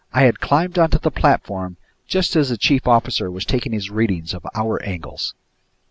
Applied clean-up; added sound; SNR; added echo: none; none; none; none.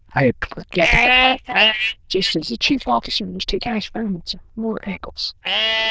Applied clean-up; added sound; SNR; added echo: neural diffusion model UNIVERSE++.